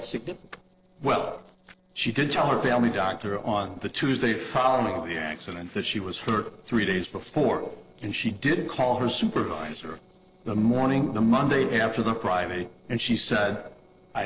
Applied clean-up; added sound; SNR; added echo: neural separator model SepFormer DNS4.